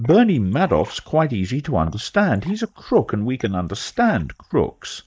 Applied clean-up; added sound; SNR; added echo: neural mask model DeepFilterNet 3.